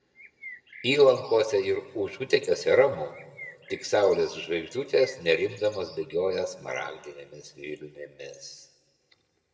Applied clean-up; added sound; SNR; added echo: none; Bird; 20 dB; reverberation time 1.1 s.